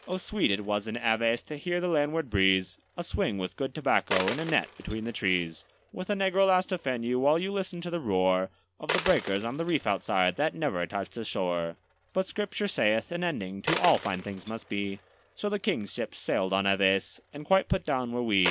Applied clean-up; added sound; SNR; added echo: none; Coin (dropping); 13 dB; none.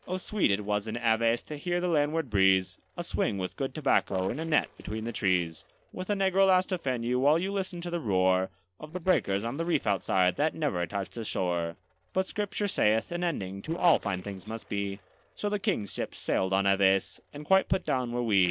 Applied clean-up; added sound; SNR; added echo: neural separator model SepFormer DNS4.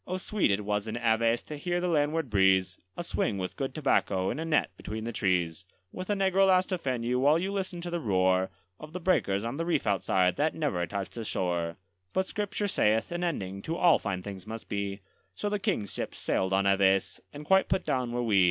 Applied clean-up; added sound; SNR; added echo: none; none; none; none.